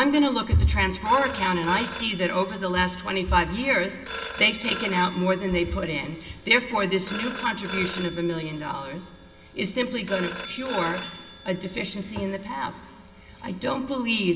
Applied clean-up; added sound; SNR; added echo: none; Telephone; 14 dB; reverberation time 2.1 s.